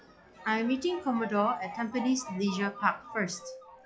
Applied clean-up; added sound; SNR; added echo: classical method log-MMSE.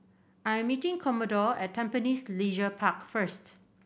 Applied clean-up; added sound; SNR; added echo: none; none; none; none.